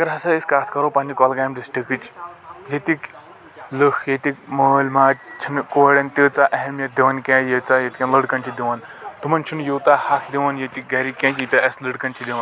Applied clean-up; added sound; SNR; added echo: none; none; none; none.